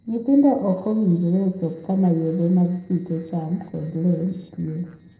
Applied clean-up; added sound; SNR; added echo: neural separator model SepFormer DNS4.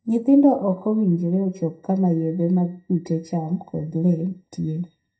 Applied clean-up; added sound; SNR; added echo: neural mask model DeepFilterNet 3.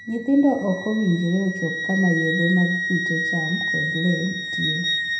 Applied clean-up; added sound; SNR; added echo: none; Wind instrument, woodwind instrument; 4 dB; reverberation time 0.7 s.